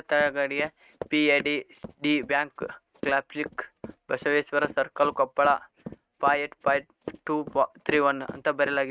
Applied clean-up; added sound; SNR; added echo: neural mask model RNNoise.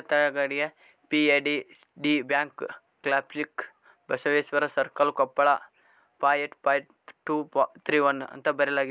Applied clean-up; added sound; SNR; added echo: none; none; none; none.